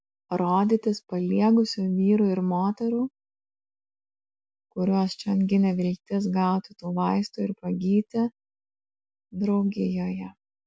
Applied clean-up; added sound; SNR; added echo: none; none; none; none.